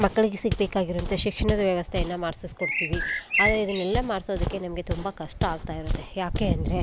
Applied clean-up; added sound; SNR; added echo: none; Walk, footsteps + Bird; 4 dB; none.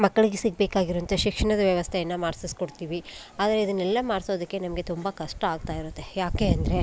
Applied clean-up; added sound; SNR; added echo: none; none; none; none.